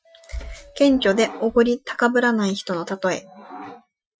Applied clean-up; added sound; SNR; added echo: classical method Wiener filter.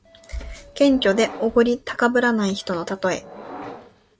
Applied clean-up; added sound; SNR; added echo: none; Subway, metro, underground; 18 dB; none.